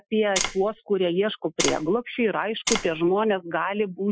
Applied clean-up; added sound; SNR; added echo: classical method Wiener filter.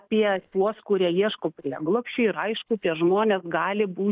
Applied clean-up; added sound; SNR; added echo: neural mask model DeepFilterNet 3.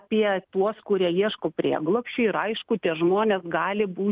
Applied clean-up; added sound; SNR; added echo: none; none; none; none.